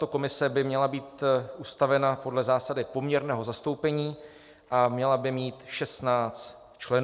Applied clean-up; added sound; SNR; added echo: none; none; none; none.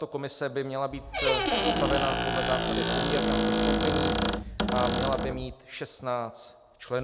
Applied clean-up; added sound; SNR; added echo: none; Squeak; -3 dB; none.